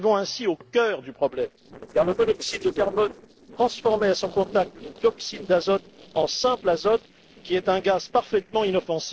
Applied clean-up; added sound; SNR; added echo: neural separator model SepFormer DNS4.